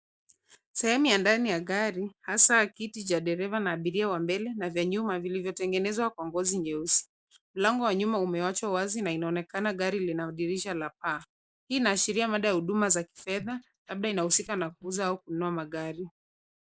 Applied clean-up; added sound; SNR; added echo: neural mask model Resemble Enhance denoiser.